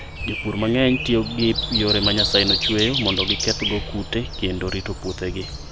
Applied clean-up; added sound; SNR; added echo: none; Breathing; 3 dB; none.